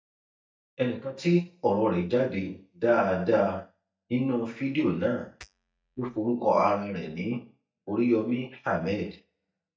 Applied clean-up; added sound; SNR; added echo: neural mask model DeepFilterNet 3.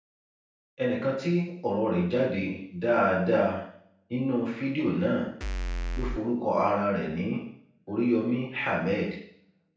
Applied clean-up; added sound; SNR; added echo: none; Bass drum / Keyboard (musical); 2 dB; reverberation time 0.6 s.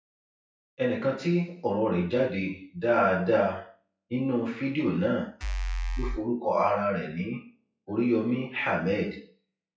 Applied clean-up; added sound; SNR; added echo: classical method WPE with log-MMSE.